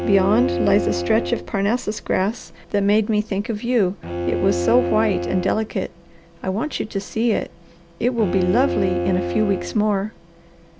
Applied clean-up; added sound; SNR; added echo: none; Bowed string instrument; 6 dB; none.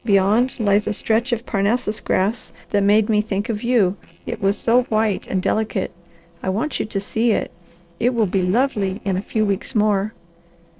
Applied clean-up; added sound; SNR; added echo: neural separator model SepFormer DNS4.